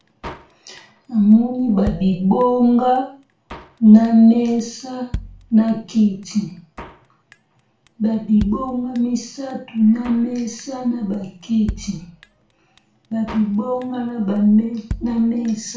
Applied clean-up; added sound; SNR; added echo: none; Drum kit; 18 dB; reverberation time 0.4 s.